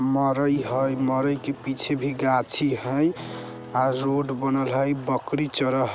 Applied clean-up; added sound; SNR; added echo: none; Acoustic guitar / Strum; 18 dB; none.